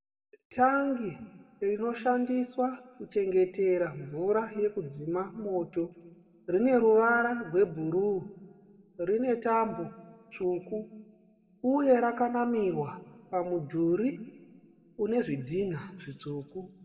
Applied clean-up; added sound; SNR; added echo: none; none; none; reverberation time 0.9 s.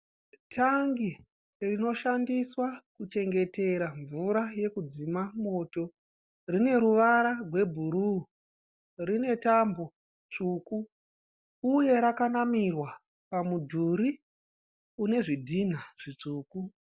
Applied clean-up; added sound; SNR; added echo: none; none; none; none.